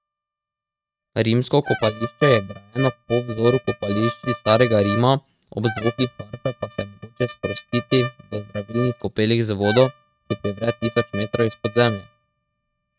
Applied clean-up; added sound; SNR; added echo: neural mask model RNNoise.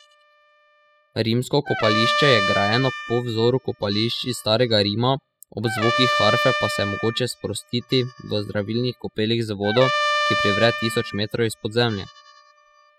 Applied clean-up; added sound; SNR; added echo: classical method spectral subtraction.